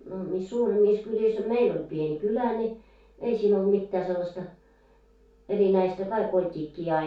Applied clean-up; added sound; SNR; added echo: none; none; none; reverberation time 0.3 s.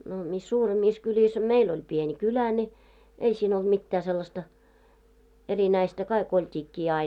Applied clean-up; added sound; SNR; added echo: none; none; none; none.